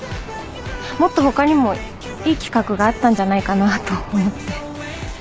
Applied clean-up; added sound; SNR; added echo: none; none; none; none.